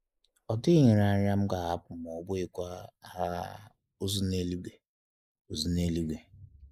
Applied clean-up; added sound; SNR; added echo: neural mask model Resemble Enhance denoiser.